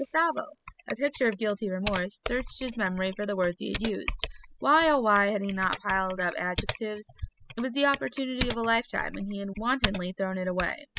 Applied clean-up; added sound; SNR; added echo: classical method spectral subtraction.